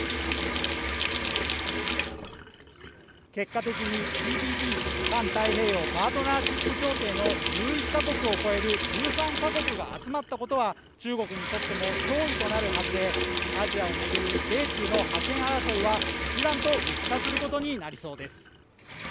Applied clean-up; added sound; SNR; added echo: none; Sink (filling or washing) / Water tap, faucet; -4 dB; none.